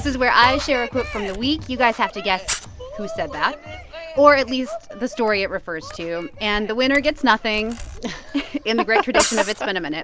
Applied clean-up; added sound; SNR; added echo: none; Camera; 15 dB; none.